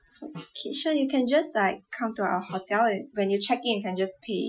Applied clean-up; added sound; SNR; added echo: classical method Wiener filter.